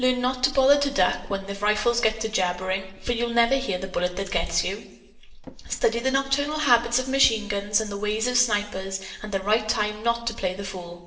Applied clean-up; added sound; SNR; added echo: none; Drawer open or close; 17 dB; reverberation time 0.8 s.